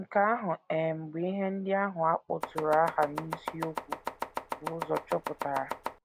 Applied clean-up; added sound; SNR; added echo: none; Domestic sounds, home sounds; 6 dB; none.